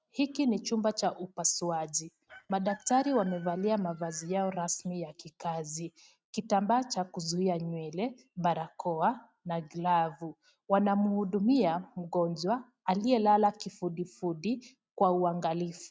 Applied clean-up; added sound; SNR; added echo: neural mask model RNNoise.